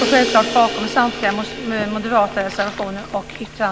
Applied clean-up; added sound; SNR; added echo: none; Crash cymbal; 8 dB; none.